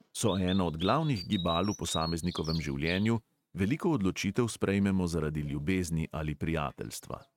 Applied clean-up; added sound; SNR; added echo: neural mask model RNNoise.